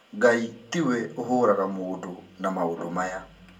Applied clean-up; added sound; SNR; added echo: none; none; none; reverberation time 0.2 s.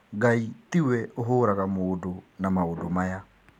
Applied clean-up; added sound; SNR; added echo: none; none; none; none.